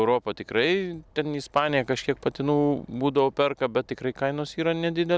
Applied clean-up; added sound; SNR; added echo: none; none; none; none.